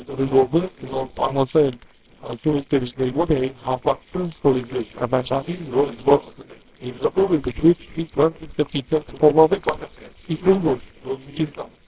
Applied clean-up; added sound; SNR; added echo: neural separator model SepFormer WHAMR!.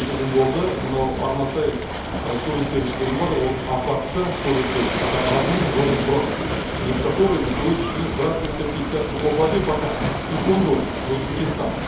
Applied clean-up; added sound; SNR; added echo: none; Waves, surf; 3 dB; reverberation time 0.8 s.